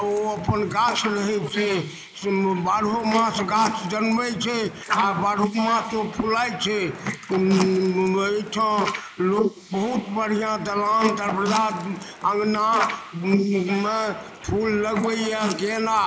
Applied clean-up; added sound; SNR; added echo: neural mask model Resemble Enhance denoiser.